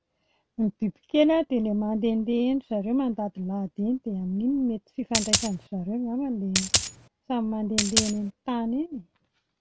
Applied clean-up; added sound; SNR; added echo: none; Coin (dropping); -1 dB; none.